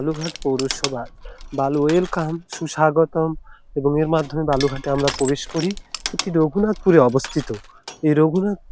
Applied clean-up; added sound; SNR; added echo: none; Crushing; 13 dB; none.